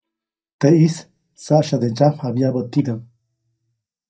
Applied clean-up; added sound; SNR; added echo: neural mask model DeepFilterNet 3.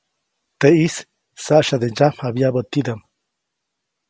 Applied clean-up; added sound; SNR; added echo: none; none; none; none.